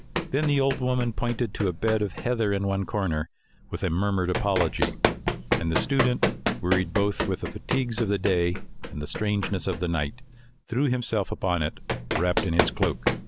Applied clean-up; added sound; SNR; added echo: none; Run; 4 dB; none.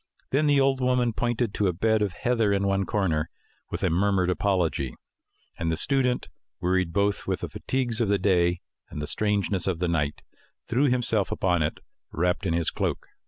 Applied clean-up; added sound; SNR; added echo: none; none; none; none.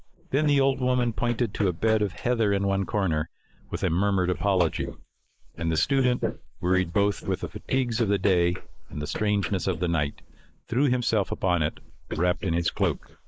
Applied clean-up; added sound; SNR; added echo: neural mask model Resemble Enhance denoiser.